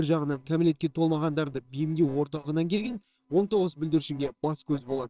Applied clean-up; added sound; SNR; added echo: neural separator model SepFormer WHAMR!.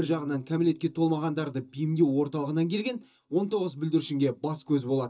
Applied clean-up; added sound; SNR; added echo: neural mask model DeepFilterNet 3.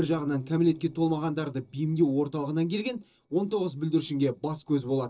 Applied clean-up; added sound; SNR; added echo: neural separator model SepFormer DNS4.